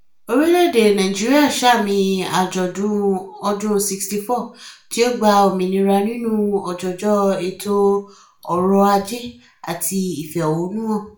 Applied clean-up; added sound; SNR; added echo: none; none; none; reverberation time 0.4 s.